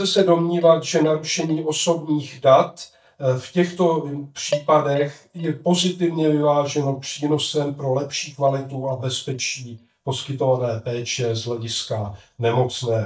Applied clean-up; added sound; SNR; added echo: neural mask model DeepFilterNet 3.